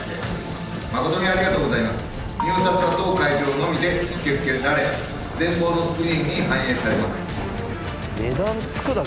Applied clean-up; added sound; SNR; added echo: none; Wind; 13 dB; none.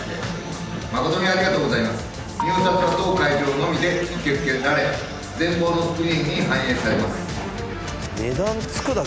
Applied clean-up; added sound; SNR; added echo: none; none; none; none.